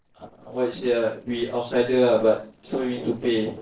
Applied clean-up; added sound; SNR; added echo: neural separator model SepFormer DNS4.